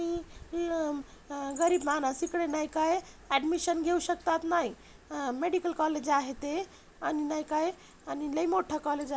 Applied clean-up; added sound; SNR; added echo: none; Bird vocalization, bird call, bird song; 19 dB; none.